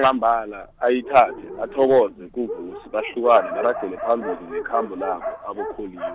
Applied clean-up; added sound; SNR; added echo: none; Dog; 11 dB; none.